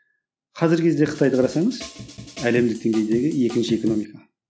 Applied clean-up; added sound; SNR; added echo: none; Drum kit; 15 dB; none.